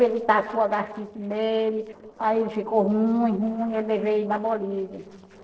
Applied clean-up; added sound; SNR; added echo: neural separator model SepFormer DNS4.